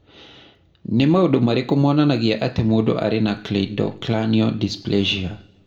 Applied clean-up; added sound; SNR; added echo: none; none; none; reverberation time 0.5 s.